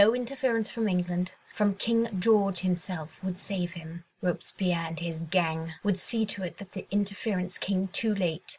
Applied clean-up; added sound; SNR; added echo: none; none; none; none.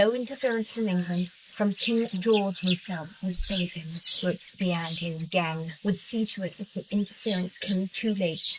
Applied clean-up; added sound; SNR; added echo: neural mask model Resemble Enhance denoiser.